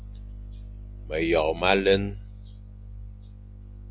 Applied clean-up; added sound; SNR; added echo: none; none; none; none.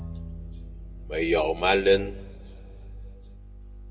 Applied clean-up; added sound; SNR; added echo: none; Bowed string instrument; 18 dB; reverberation time 1.2 s.